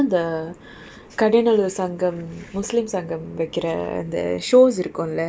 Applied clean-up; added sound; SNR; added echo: none; none; none; none.